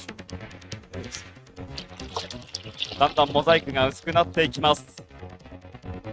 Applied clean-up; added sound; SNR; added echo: neural mask model RNNoise.